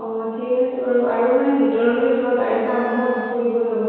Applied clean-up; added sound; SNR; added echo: none; Wind instrument, woodwind instrument; 16 dB; reverberation time 1.9 s.